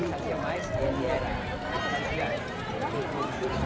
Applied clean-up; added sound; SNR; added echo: none; Crowd; -5 dB; none.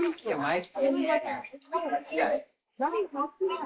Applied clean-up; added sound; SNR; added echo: neural mask model Resemble Enhance denoiser.